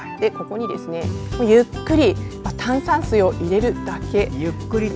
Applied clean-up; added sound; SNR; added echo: none; none; none; none.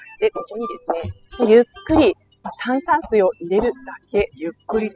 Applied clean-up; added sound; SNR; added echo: classical method spectral subtraction.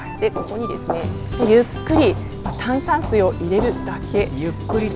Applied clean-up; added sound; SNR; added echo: none; Walk, footsteps; 10 dB; none.